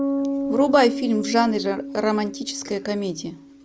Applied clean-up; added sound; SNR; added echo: none; Bass guitar; 6 dB; none.